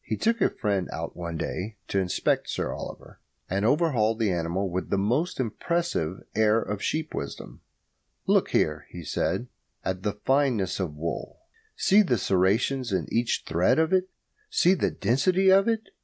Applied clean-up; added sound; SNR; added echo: none; none; none; none.